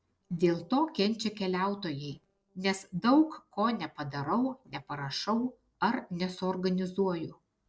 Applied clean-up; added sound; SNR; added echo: neural separator model SepFormer DNS4.